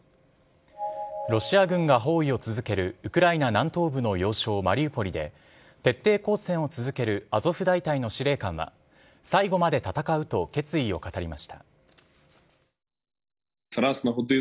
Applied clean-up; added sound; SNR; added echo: none; none; none; none.